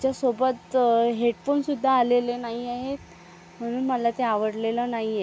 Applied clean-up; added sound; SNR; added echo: none; none; none; none.